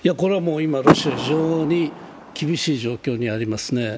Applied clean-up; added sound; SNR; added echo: none; Door / Car; 3 dB; none.